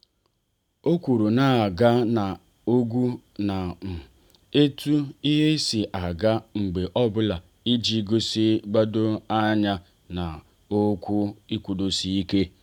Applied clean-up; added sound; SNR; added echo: none; none; none; none.